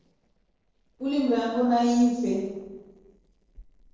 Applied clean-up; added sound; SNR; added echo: neural separator model SepFormer DNS4.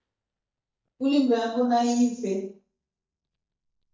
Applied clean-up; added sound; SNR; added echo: neural mask model DeepFilterNet 3.